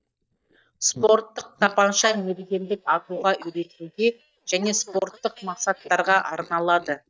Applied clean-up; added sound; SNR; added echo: neural mask model DeepFilterNet 3.